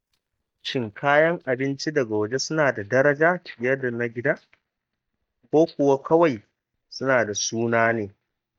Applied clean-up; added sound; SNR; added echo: neural mask model DeepFilterNet 3.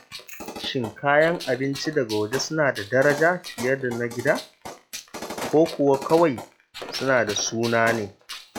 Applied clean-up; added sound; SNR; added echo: classical method log-MMSE.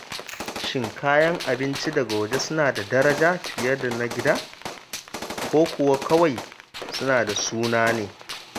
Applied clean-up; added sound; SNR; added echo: none; Gunshot, gunfire; 10 dB; none.